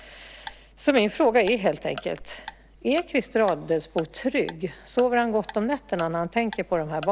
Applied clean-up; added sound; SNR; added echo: none; Tick-tock; 19 dB; none.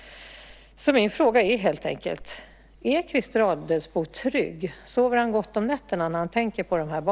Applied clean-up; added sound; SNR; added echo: none; none; none; none.